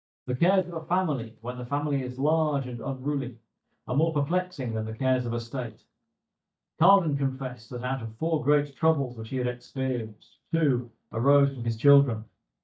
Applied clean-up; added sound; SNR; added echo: neural mask model DeepFilterNet 3.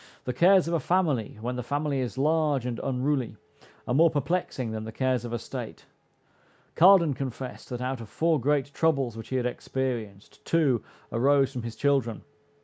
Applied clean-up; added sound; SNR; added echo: none; none; none; none.